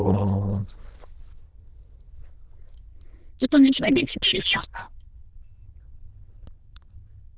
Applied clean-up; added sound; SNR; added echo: neural diffusion model UNIVERSE++.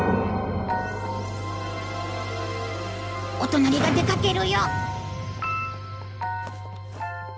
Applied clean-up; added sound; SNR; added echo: none; none; none; none.